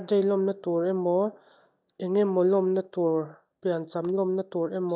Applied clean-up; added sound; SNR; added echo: neural mask model DeepFilterNet 3.